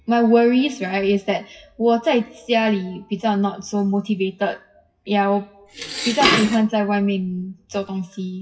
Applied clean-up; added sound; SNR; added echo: classical method WPE with log-MMSE.